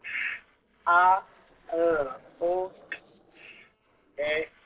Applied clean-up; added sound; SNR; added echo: neural separator model SepFormer DNS4.